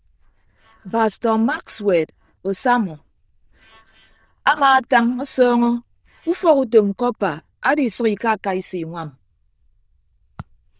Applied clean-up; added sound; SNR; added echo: neural diffusion model UNIVERSE++.